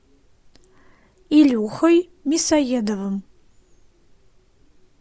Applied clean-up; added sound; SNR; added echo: none; none; none; none.